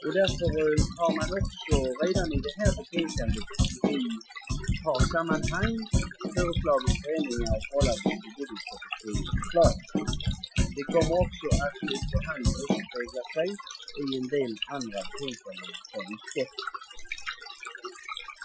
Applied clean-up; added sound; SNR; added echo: classical method Wiener filter.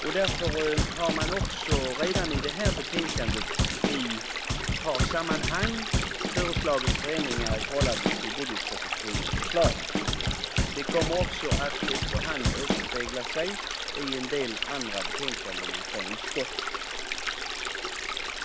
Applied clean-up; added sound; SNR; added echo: none; Drum kit + Stream; -3 dB; none.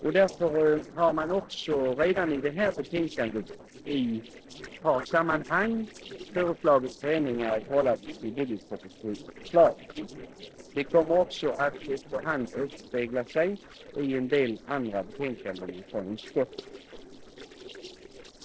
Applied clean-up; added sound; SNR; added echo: neural separator model SepFormer DNS4.